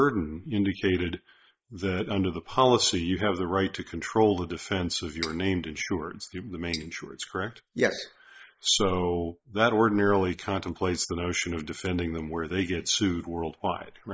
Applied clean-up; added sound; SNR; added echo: neural mask model Resemble Enhance denoiser.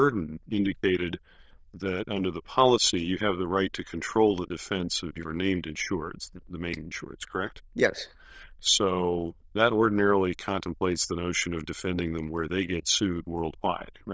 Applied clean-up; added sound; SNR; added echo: neural diffusion model UNIVERSE++.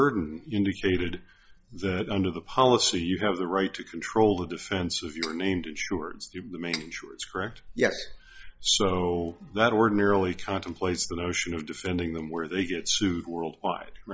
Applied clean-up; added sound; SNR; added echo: classical method log-MMSE.